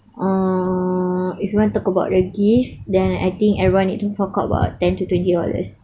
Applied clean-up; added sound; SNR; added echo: none; none; none; none.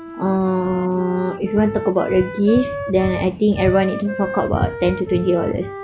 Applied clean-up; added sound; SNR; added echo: none; Wind instrument, woodwind instrument; 11 dB; none.